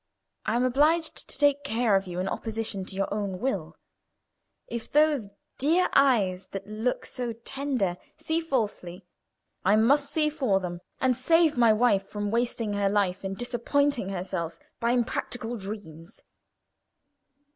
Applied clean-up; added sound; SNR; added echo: none; none; none; none.